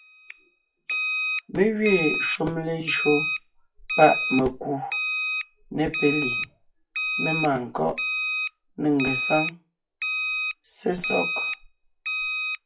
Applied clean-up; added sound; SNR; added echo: classical method WPE with log-MMSE.